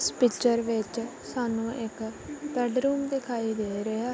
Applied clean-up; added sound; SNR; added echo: none; none; none; none.